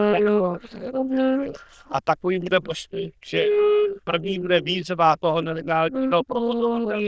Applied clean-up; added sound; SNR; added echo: neural diffusion model UNIVERSE++.